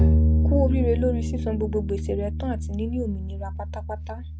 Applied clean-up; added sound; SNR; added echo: none; Bowed string instrument; -5 dB; none.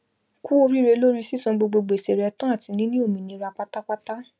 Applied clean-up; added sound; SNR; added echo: none; none; none; none.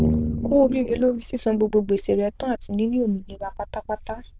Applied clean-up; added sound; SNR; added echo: neural diffusion model UNIVERSE++.